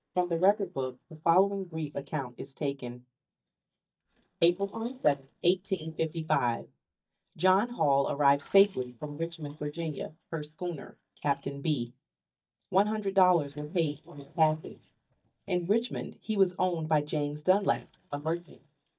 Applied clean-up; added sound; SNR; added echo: neural mask model DeepFilterNet 3.